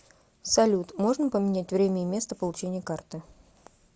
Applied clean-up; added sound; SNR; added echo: none; none; none; none.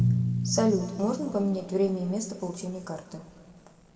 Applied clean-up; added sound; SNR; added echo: none; Drum; 3 dB; reverberation time 1.7 s.